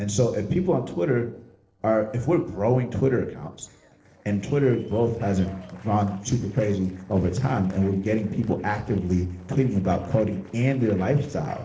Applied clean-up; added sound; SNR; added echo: neural separator model SepFormer DNS4.